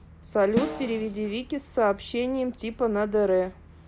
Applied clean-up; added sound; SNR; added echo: none; Snare drum; 6 dB; none.